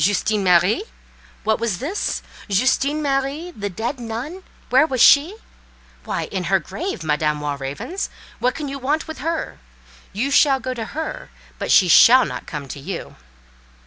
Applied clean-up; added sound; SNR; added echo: none; none; none; none.